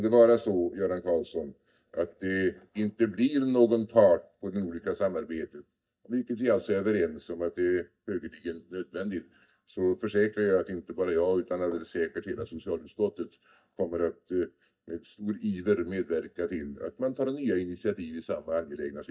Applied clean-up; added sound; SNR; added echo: neural mask model DeepFilterNet 3.